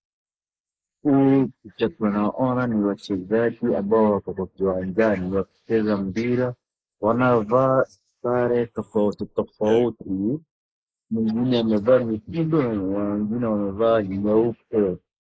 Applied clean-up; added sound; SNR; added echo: neural mask model Resemble Enhance denoiser.